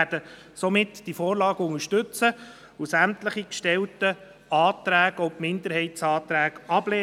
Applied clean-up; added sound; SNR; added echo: none; none; none; none.